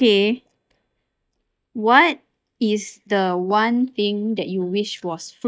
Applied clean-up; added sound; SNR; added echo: neural mask model DeepFilterNet 3.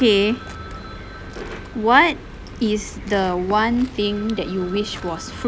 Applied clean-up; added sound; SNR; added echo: none; Telephone + Livestock, farm animals, working animals; 20 dB; none.